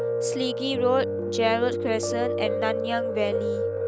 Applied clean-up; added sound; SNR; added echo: none; Piano; 0 dB; none.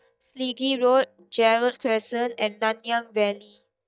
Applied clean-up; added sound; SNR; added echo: neural mask model DeepFilterNet 3.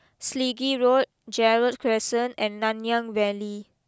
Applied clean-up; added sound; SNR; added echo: none; none; none; none.